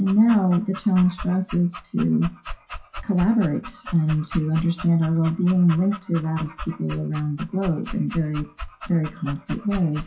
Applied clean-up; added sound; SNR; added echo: classical method WPE with log-MMSE.